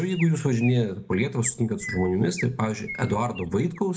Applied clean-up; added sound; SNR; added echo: none; Chirp, tweet; 16 dB; reverberation time 0.2 s.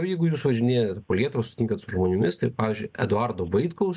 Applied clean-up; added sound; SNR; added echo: none; none; none; none.